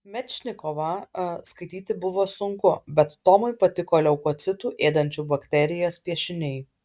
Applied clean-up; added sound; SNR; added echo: none; none; none; none.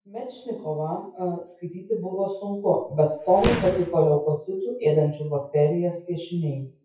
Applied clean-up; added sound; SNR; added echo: classical method WPE with log-MMSE.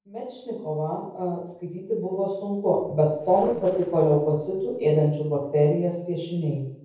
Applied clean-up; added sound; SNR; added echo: neural separator model SepFormer DNS4.